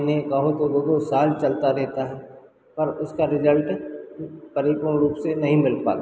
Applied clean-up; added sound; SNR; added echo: none; none; none; none.